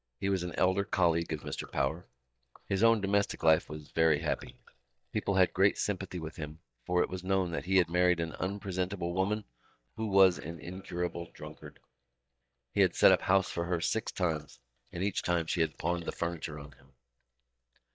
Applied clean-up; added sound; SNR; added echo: neural mask model DeepFilterNet 3.